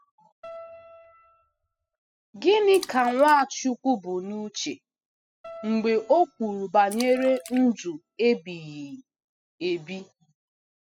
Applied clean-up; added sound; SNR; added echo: classical method spectral subtraction.